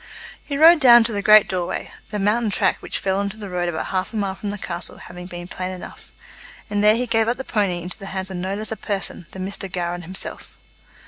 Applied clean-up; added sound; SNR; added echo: none; none; none; none.